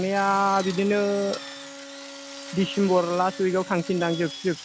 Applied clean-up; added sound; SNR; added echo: none; Bowed string instrument + Drill; 14 dB; none.